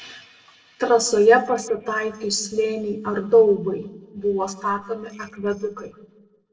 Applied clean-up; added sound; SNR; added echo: neural separator model SepFormer DNS4.